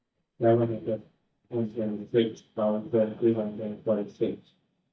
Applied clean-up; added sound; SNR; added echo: neural mask model DeepFilterNet 3.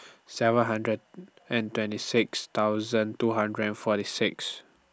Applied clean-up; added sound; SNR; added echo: none; none; none; none.